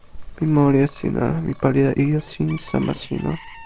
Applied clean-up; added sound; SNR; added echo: none; Bird / Chicken, rooster + Liquid; 20 dB; none.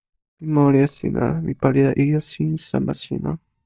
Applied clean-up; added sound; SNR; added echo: neural mask model DeepFilterNet 3.